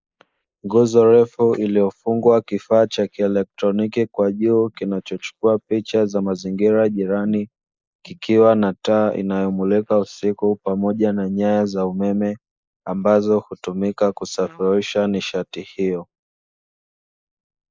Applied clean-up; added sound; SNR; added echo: neural mask model Resemble Enhance denoiser.